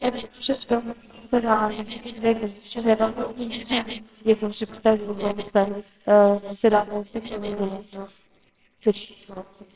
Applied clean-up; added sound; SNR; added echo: neural separator model SepFormer WHAMR!.